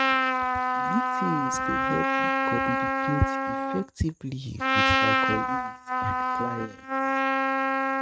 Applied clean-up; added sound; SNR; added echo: neural mask model RNNoise.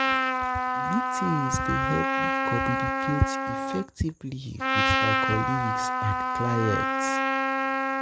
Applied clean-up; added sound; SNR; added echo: none; Trumpet; -4 dB; none.